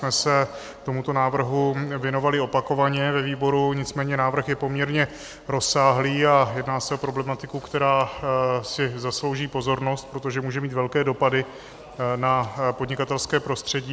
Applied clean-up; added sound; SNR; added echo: none; none; none; none.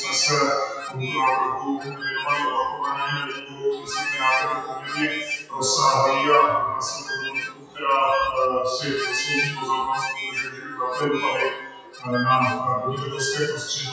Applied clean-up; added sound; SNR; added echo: classical method WPE with log-MMSE.